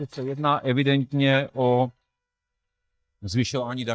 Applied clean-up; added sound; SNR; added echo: neural mask model DeepFilterNet 3.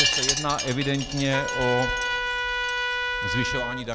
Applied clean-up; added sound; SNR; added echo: none; Wind chime + Trumpet; -2 dB; none.